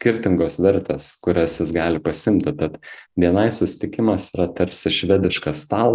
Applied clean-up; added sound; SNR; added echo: none; none; none; none.